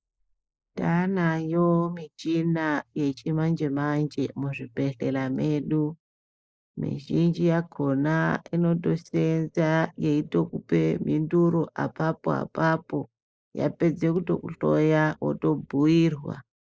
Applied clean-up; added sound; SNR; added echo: neural mask model Resemble Enhance denoiser.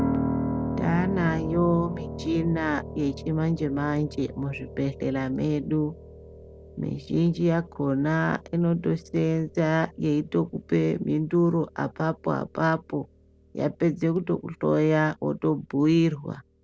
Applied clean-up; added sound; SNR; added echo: none; Piano; 10 dB; none.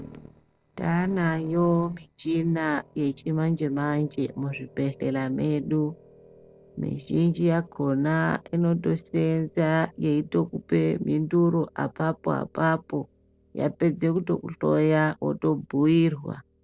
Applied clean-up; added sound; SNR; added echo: neural separator model SepFormer DNS4.